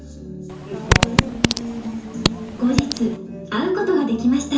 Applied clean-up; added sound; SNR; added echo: none; Fart; -1 dB; reverberation time 0.6 s.